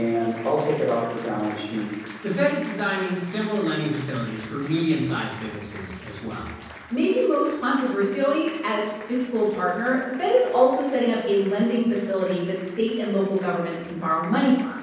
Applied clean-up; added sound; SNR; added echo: none; Applause; 19 dB; reverberation time 1.1 s.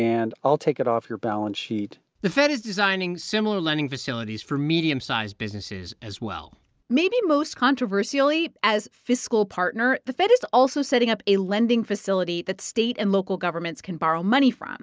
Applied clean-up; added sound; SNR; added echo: none; none; none; none.